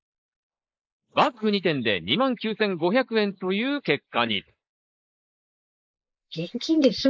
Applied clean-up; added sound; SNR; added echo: neural mask model Resemble Enhance denoiser.